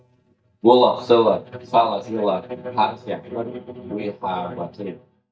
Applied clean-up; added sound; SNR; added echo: neural mask model DeepFilterNet 3.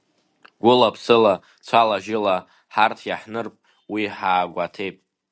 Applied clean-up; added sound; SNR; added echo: none; none; none; none.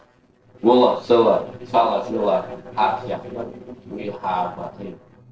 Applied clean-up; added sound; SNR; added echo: neural separator model SepFormer DNS4.